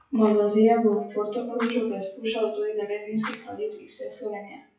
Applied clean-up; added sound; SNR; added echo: classical method WPE with log-MMSE.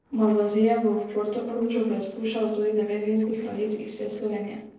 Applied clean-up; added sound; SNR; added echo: neural separator model SepFormer DNS4.